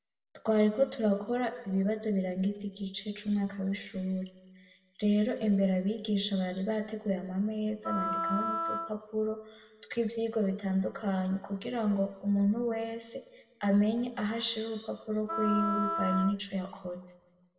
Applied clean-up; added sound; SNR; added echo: none; Wind instrument, woodwind instrument; 4 dB; reverberation time 1.2 s.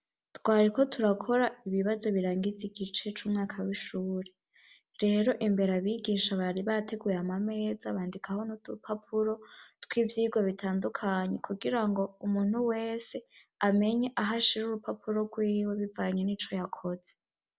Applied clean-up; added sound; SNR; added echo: none; none; none; none.